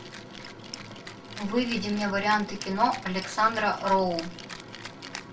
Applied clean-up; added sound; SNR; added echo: none; Rattle (instrument); 15 dB; reverberation time 0.2 s.